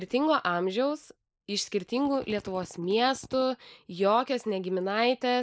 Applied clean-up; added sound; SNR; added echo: neural mask model Resemble Enhance denoiser.